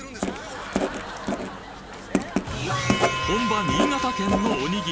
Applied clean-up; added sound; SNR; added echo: none; Writing; 2 dB; none.